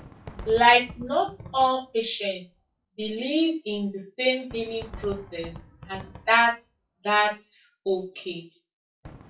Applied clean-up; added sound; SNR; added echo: classical method WPE with log-MMSE.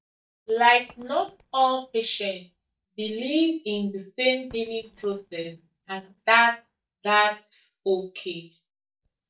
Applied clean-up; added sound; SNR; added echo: neural mask model DeepFilterNet 3.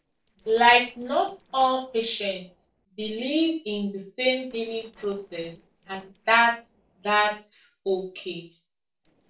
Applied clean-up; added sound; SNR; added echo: neural separator model SepFormer DNS4.